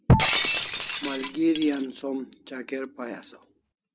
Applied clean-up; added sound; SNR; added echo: none; Shatter; -4 dB; none.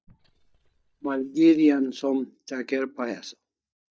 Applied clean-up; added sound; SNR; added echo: neural mask model DeepFilterNet 3.